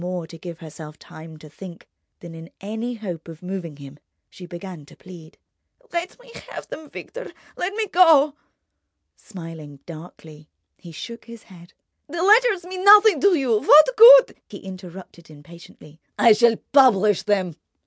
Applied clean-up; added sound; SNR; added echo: none; none; none; none.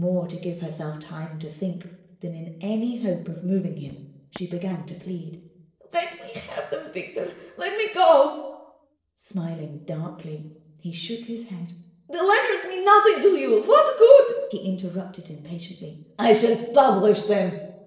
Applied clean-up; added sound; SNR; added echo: neural separator model SepFormer DNS4.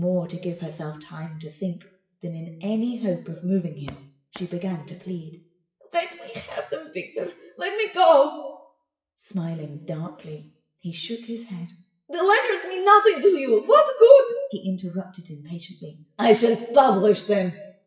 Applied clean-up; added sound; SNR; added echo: classical method WPE with log-MMSE.